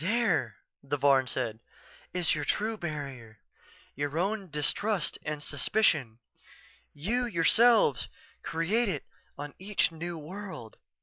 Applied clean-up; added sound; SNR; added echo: neural mask model Resemble Enhance denoiser.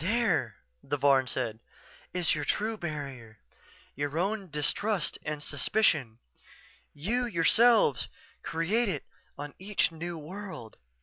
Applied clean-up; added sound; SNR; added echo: none; Whoosh, swoosh, swish; 13 dB; none.